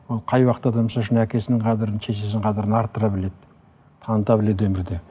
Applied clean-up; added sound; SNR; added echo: none; none; none; none.